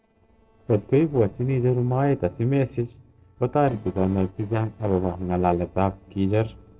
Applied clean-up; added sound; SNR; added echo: neural separator model SepFormer DNS4.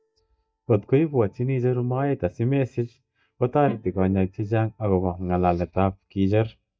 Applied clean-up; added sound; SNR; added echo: neural mask model DeepFilterNet 3.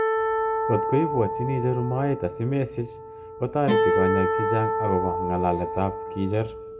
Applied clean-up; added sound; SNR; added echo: none; Acoustic guitar; 0 dB; reverberation time 0.3 s.